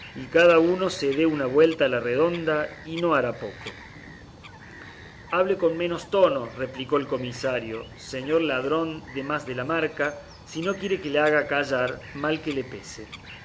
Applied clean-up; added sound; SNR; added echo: none; Bird vocalization, bird call, bird song; 18 dB; none.